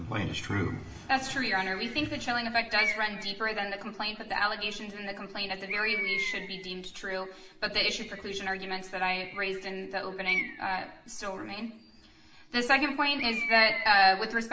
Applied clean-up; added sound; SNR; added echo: none; Bird; 9 dB; reverberation time 0.8 s.